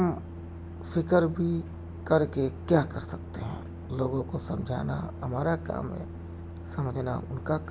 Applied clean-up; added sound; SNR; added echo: none; none; none; none.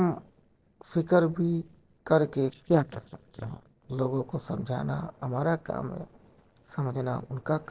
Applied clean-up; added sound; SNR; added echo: neural separator model SepFormer DNS4.